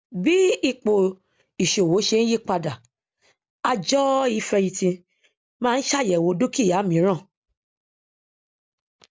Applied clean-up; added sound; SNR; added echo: none; none; none; none.